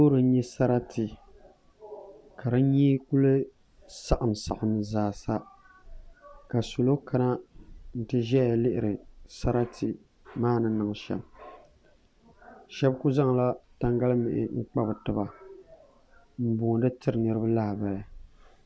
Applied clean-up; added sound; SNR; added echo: none; none; none; none.